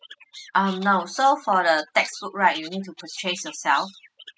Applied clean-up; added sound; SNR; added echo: classical method spectral subtraction.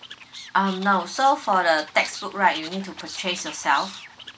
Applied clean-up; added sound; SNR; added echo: none; Animal; 16 dB; none.